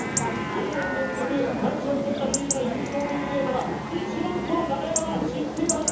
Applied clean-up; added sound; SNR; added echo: none; Chatter / Chirp, tweet / Livestock, farm animals, working animals; 2 dB; reverberation time 0.7 s.